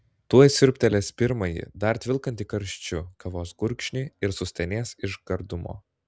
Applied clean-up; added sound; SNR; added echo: none; none; none; none.